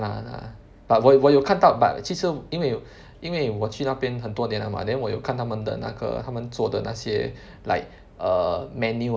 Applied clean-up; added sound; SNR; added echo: none; none; none; none.